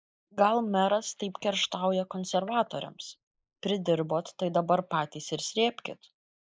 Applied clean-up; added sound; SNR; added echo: neural mask model Resemble Enhance denoiser.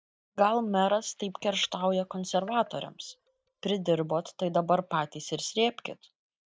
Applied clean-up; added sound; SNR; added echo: neural mask model DeepFilterNet 3.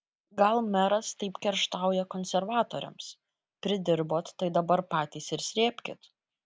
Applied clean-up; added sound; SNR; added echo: none; none; none; none.